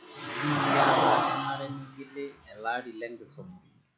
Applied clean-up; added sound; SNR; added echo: classical method log-MMSE.